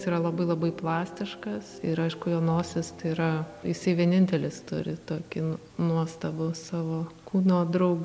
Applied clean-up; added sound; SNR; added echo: none; none; none; none.